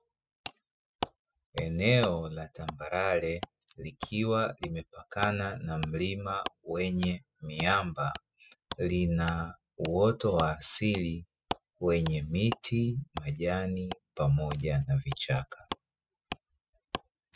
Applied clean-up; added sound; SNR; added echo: classical method spectral subtraction.